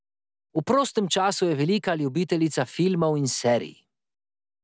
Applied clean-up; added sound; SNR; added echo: none; none; none; none.